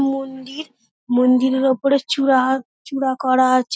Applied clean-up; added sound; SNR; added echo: none; none; none; none.